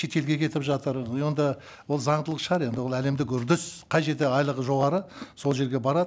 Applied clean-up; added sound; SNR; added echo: none; none; none; none.